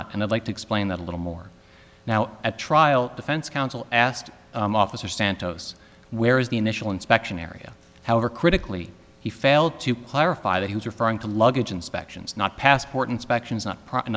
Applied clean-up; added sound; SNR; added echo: none; none; none; none.